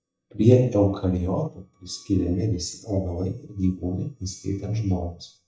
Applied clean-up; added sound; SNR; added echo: neural mask model DeepFilterNet 3.